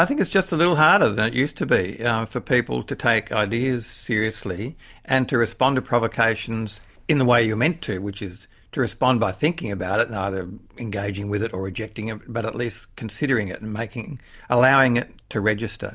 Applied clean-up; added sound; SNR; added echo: none; none; none; none.